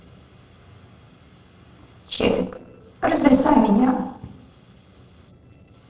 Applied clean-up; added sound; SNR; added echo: neural separator model SepFormer DNS4.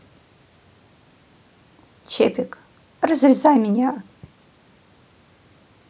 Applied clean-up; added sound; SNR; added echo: none; none; none; none.